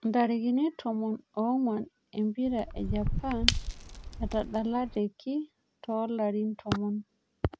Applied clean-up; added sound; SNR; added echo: none; Shatter / Crushing; 2 dB; none.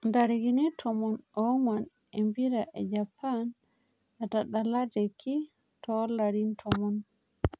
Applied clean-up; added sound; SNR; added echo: none; none; none; none.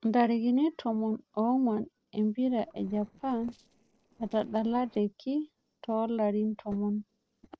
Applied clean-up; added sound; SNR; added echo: neural separator model SepFormer DNS4.